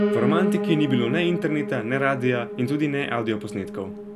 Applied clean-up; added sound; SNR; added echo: none; Piano; 3 dB; none.